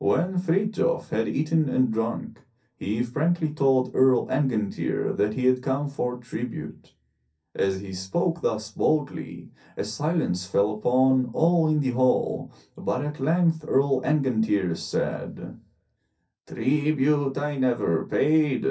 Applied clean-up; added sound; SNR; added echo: none; none; none; reverberation time 0.3 s.